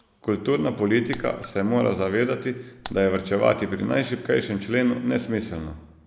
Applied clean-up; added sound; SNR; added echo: none; Raindrop; 15 dB; none.